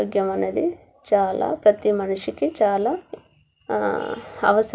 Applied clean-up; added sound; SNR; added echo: none; none; none; none.